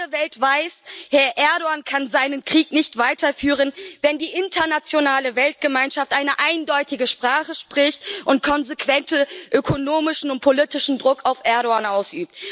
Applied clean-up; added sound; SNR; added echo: none; none; none; none.